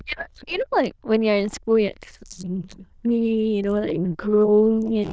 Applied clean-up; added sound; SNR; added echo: neural diffusion model UNIVERSE++.